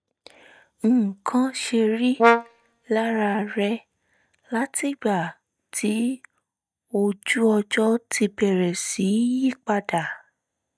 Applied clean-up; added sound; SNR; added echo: neural mask model DeepFilterNet 3.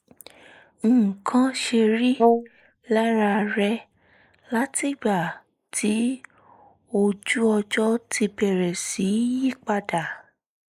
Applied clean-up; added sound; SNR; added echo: neural mask model Resemble Enhance denoiser.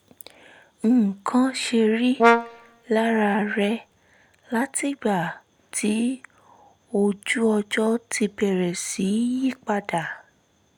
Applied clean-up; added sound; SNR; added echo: none; Brass instrument; -1 dB; none.